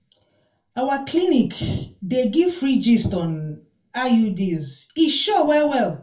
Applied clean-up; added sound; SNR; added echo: none; none; none; reverberation time 0.3 s.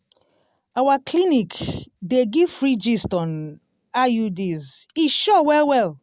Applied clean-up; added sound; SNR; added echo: none; none; none; none.